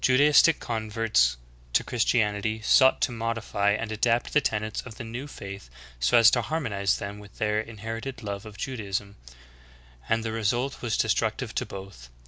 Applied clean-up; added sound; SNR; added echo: none; none; none; none.